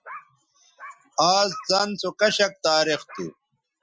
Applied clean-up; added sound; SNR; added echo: classical method Wiener filter.